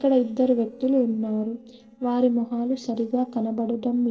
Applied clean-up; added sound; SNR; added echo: neural separator model SepFormer DNS4.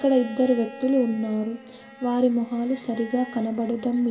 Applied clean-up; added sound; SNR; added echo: none; Bowed string instrument; 20 dB; reverberation time 2.7 s.